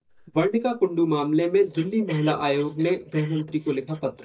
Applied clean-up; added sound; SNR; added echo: neural mask model DeepFilterNet 3.